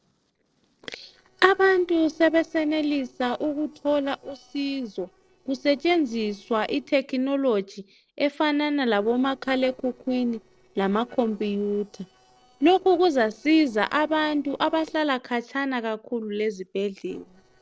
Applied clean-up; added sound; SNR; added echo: neural separator model SepFormer DNS4.